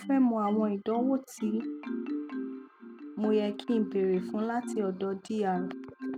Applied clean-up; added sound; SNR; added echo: none; Marimba, xylophone; 8 dB; none.